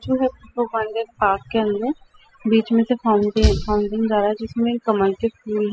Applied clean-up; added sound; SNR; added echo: classical method spectral subtraction.